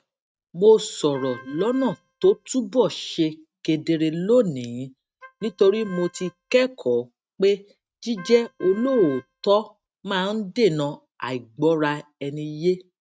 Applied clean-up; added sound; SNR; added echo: neural mask model RNNoise.